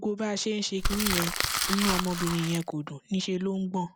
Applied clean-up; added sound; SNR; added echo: none; Crumpling, crinkling; 0 dB; none.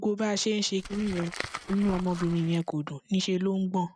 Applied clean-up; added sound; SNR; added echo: neural mask model RNNoise.